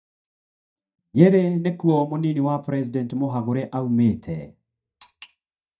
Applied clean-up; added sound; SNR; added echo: neural mask model DeepFilterNet 3.